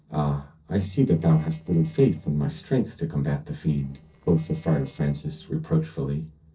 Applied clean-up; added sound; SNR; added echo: neural separator model SepFormer DNS4.